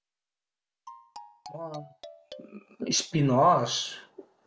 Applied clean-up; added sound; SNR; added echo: none; Marimba, xylophone; 18 dB; none.